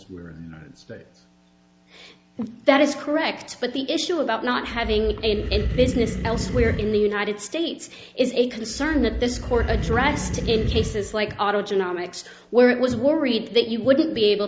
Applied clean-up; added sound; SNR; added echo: none; Animal; 5 dB; none.